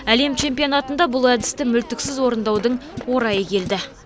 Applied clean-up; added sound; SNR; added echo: none; Tools; 17 dB; none.